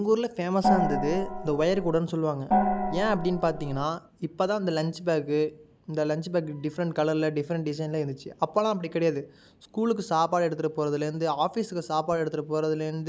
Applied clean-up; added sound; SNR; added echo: none; Gong; 0 dB; none.